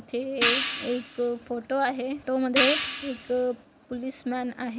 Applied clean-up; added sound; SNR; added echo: none; Hi-hat; 2 dB; none.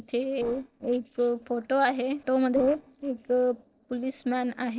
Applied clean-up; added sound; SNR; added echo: neural separator model SepFormer DNS4.